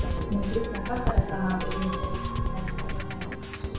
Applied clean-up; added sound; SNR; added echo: none; Musical instrument; -4 dB; reverberation time 0.6 s.